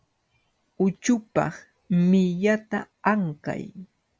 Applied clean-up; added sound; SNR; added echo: none; none; none; none.